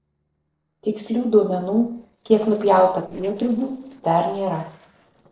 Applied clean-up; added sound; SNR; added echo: neural separator model SepFormer DNS4.